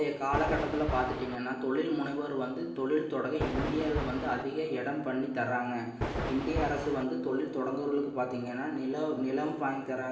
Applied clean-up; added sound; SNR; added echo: none; Thunder; 3 dB; reverberation time 0.8 s.